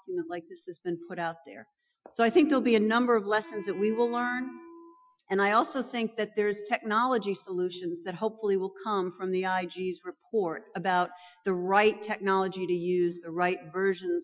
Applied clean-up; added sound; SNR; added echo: classical method Wiener filter.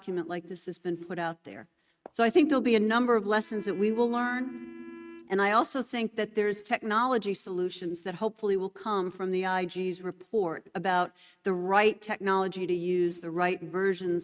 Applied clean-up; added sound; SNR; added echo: neural mask model RNNoise.